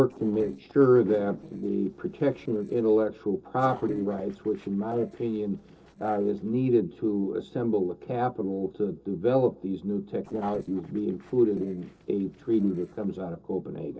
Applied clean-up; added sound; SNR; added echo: neural separator model SepFormer DNS4.